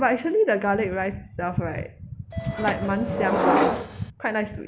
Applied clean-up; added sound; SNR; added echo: none; Subway, metro, underground; -1 dB; none.